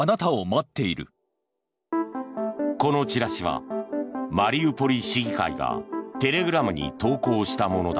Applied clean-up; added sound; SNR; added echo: none; none; none; none.